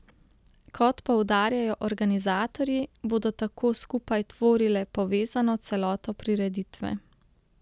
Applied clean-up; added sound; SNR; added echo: none; none; none; none.